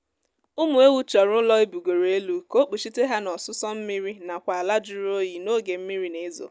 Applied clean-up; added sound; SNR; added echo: none; none; none; none.